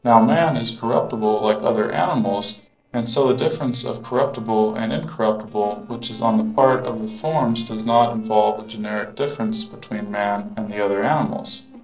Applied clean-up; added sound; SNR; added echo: neural separator model SepFormer DNS4.